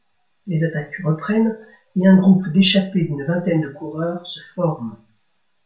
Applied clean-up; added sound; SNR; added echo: none; none; none; reverberation time 0.3 s.